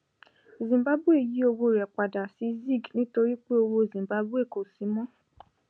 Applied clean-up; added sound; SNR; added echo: none; none; none; none.